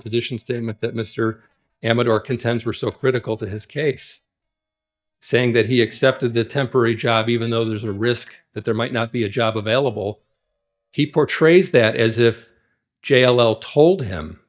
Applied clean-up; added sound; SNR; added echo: neural mask model DeepFilterNet 3.